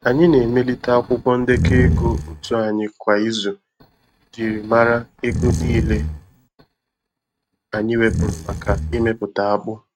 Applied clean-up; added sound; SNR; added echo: neural mask model RNNoise.